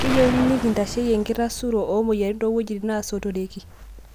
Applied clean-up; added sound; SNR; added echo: none; Explosion; 10 dB; none.